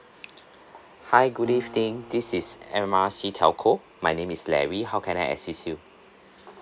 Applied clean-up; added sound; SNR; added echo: none; Acoustic guitar; 19 dB; none.